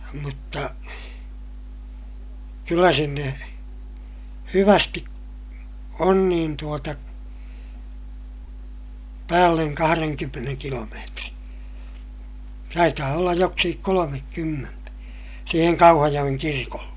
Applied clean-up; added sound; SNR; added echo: none; none; none; none.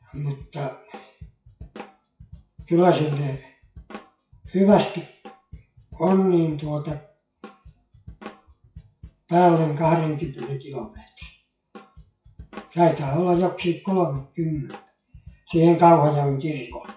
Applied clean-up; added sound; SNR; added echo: classical method WPE with log-MMSE.